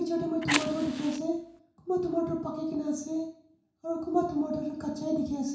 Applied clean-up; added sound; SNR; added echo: none; Fire; 4 dB; reverberation time 0.6 s.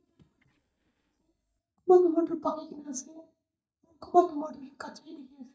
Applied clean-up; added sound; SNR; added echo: neural mask model DeepFilterNet 3.